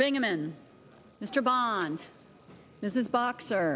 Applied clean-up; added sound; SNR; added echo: none; none; none; none.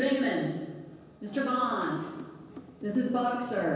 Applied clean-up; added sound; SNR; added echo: none; Drum; 17 dB; reverberation time 1.2 s.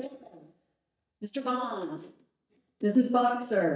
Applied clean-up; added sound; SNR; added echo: neural mask model DeepFilterNet 3.